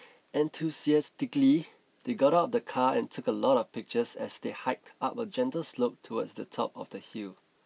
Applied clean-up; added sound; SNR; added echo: none; none; none; none.